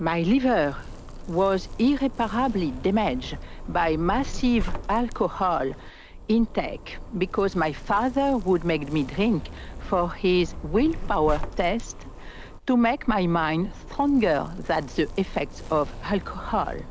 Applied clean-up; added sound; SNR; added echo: none; Zipper (clothing); 10 dB; none.